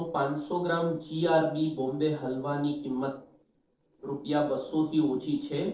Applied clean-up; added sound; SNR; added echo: neural separator model SepFormer DNS4.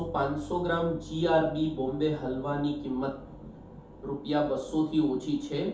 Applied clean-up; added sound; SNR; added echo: none; Bass guitar; 20 dB; reverberation time 0.5 s.